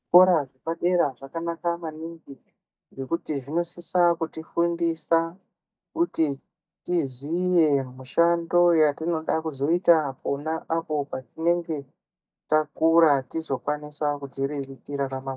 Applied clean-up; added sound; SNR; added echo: neural mask model DeepFilterNet 3.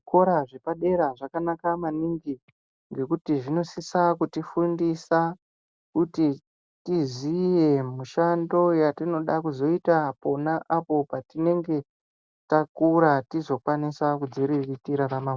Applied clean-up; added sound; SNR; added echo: none; none; none; none.